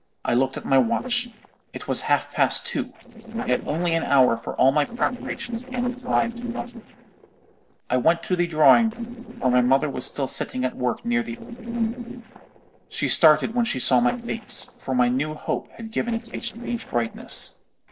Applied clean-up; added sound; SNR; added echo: neural separator model SepFormer DNS4.